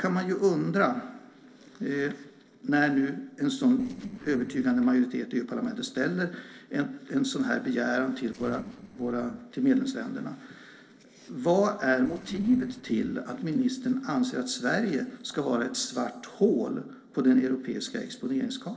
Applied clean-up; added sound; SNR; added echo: neural separator model SepFormer DNS4.